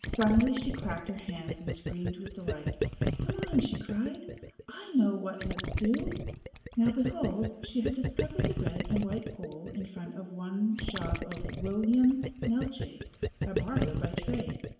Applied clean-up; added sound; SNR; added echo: none; Gurgling; 3 dB; reverberation time 0.8 s.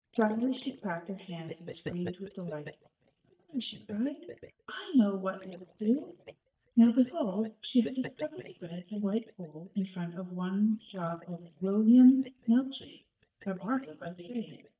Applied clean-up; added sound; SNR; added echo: neural mask model DeepFilterNet 3.